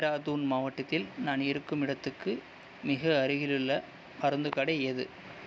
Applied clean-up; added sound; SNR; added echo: none; none; none; none.